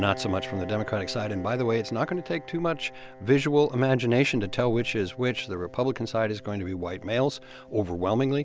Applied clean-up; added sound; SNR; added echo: none; Piano; 17 dB; none.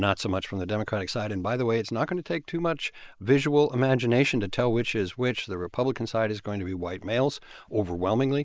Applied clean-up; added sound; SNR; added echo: neural mask model Resemble Enhance denoiser.